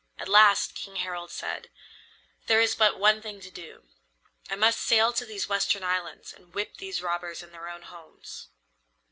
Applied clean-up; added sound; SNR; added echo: none; none; none; none.